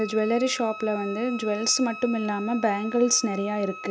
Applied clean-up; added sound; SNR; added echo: none; Wind instrument, woodwind instrument; 13 dB; none.